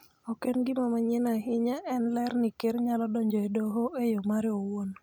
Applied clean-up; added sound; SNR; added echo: none; none; none; none.